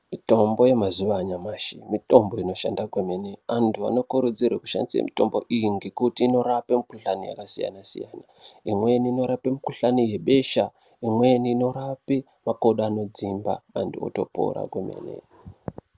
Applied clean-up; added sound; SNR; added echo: none; none; none; none.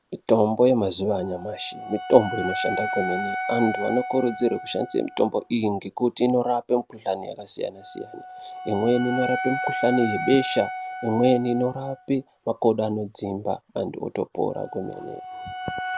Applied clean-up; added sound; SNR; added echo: none; Wind instrument, woodwind instrument; 9 dB; none.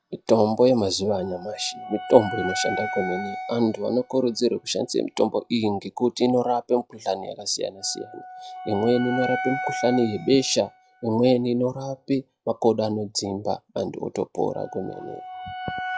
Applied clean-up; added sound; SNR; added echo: classical method log-MMSE.